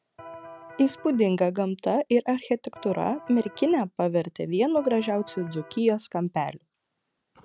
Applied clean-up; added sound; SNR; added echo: none; Electric guitar; 18 dB; none.